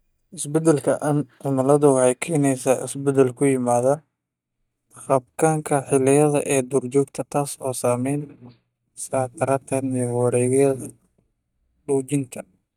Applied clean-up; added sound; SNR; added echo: neural mask model DeepFilterNet 3.